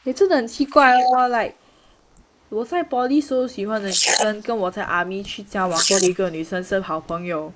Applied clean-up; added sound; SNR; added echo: neural mask model Resemble Enhance denoiser.